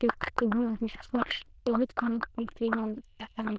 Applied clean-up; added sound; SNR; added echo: neural diffusion model UNIVERSE++.